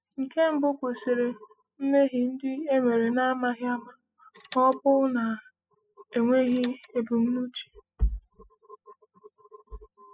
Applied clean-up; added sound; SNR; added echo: classical method spectral subtraction.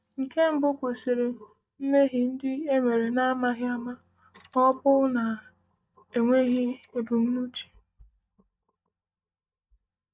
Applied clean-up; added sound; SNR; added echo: neural mask model DeepFilterNet 3.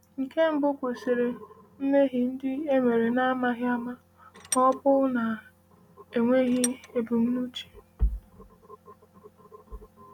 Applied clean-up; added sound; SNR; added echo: none; Tools; 10 dB; none.